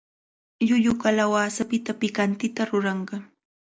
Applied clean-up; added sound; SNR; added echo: none; none; none; none.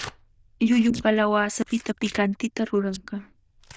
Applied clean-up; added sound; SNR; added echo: neural diffusion model UNIVERSE++.